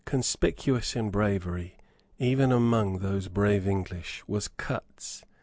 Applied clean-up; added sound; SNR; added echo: none; none; none; none.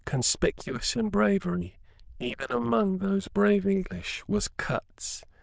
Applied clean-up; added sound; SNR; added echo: neural diffusion model UNIVERSE++.